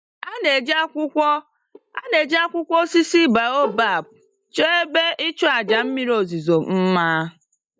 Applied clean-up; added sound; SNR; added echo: neural mask model DeepFilterNet 3.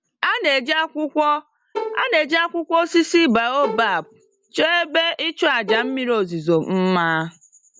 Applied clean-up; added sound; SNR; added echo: none; Bowed string instrument; 12 dB; none.